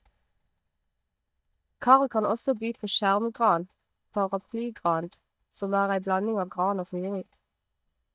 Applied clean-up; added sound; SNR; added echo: neural mask model DeepFilterNet 3.